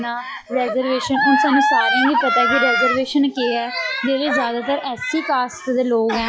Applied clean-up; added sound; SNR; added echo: classical method log-MMSE.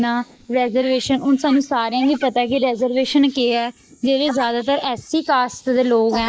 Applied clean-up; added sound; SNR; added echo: neural mask model Resemble Enhance denoiser.